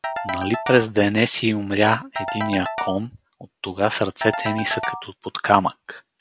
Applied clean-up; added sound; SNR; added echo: none; Ringtone / Keyboard (musical); 9 dB; none.